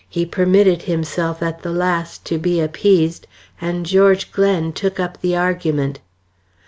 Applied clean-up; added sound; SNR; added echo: none; none; none; none.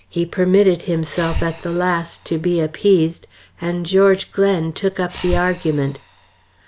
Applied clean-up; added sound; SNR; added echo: none; Breathing; 13 dB; none.